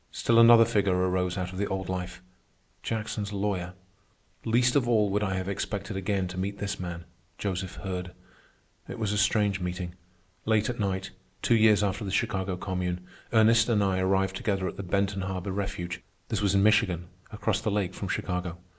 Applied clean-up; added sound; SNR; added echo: none; none; none; none.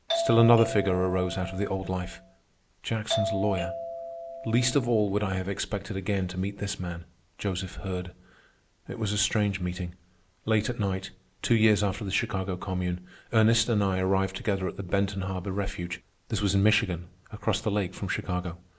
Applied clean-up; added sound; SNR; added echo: none; Doorbell; 6 dB; none.